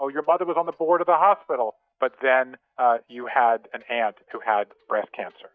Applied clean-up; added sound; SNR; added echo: neural mask model DeepFilterNet 3.